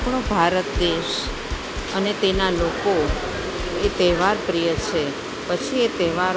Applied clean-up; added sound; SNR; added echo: none; Drum kit; 9 dB; none.